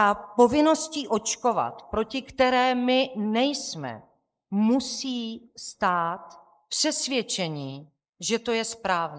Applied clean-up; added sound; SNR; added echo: neural mask model Resemble Enhance denoiser.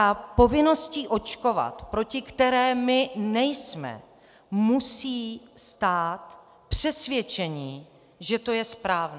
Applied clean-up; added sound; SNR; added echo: none; none; none; none.